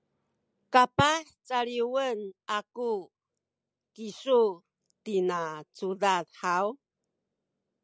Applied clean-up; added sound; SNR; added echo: none; none; none; none.